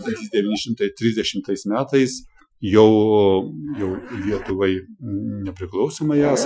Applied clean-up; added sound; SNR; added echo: classical method Wiener filter.